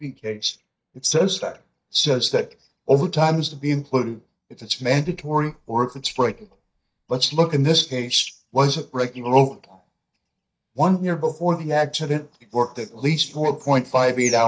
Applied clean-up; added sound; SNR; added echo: neural mask model DeepFilterNet 3.